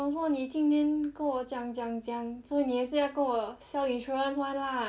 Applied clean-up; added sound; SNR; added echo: none; none; none; none.